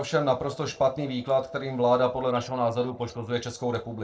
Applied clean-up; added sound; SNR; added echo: neural separator model SepFormer DNS4.